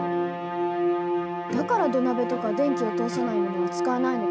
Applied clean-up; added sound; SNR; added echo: none; Bowed string instrument; -1 dB; none.